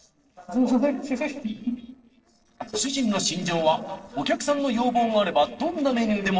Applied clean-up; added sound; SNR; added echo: neural separator model SepFormer DNS4.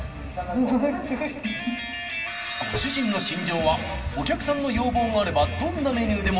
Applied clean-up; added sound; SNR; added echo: none; Drawer open or close; 19 dB; reverberation time 2.5 s.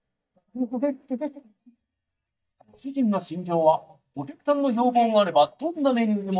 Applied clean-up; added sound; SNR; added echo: neural mask model DeepFilterNet 3.